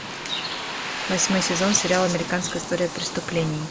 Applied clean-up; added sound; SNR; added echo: none; Bird; 5 dB; none.